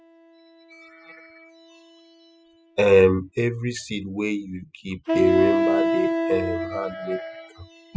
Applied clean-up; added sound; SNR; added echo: classical method spectral subtraction.